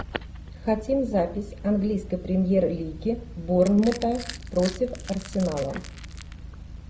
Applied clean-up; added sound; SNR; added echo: none; Crushing; 17 dB; none.